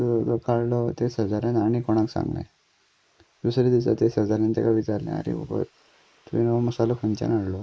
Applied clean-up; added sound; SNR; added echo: neural mask model Resemble Enhance denoiser.